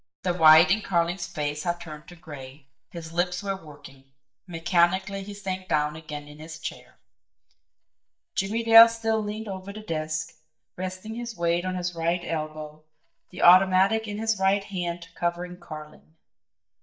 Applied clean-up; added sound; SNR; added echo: neural mask model DeepFilterNet 3.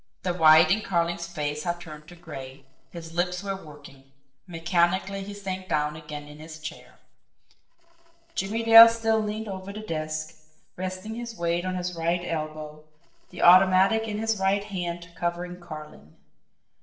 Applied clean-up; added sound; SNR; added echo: neural separator model SepFormer DNS4.